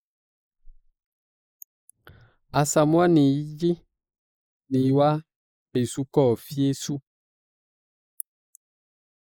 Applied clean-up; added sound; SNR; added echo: neural mask model Resemble Enhance denoiser.